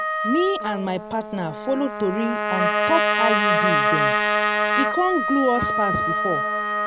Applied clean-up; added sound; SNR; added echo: none; Wind instrument, woodwind instrument + Trumpet; -3 dB; none.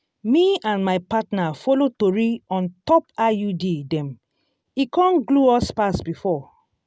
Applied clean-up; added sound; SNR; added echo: none; none; none; none.